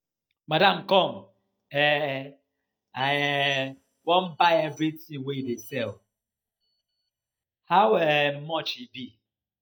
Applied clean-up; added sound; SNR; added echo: neural mask model DeepFilterNet 3.